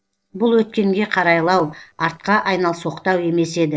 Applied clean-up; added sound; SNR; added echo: neural separator model SepFormer DNS4.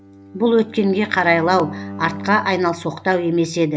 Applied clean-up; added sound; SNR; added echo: none; Bowed string instrument; 16 dB; none.